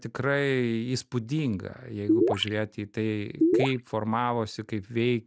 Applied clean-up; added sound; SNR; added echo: neural mask model DeepFilterNet 3.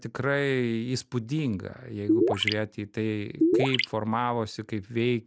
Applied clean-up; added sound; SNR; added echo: neural mask model Resemble Enhance denoiser.